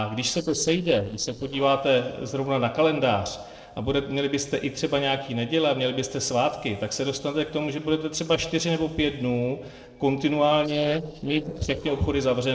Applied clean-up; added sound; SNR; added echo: neural separator model SepFormer DNS4.